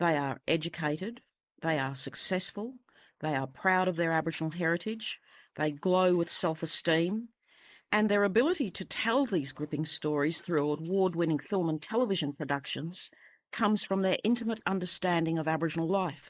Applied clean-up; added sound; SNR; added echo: neural mask model Resemble Enhance denoiser.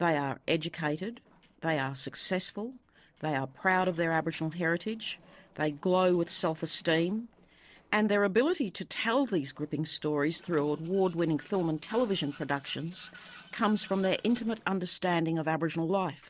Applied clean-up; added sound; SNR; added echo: neural separator model SepFormer DNS4.